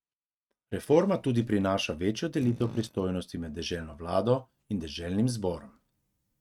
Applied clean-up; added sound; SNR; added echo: neural mask model RNNoise.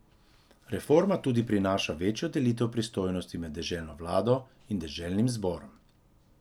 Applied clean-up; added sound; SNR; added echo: none; none; none; none.